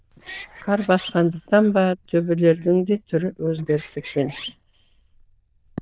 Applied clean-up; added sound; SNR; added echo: neural diffusion model UNIVERSE++.